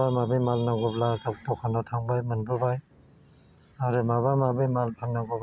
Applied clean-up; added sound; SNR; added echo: none; none; none; none.